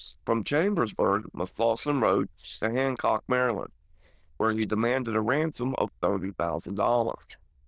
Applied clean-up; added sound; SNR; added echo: neural diffusion model UNIVERSE++.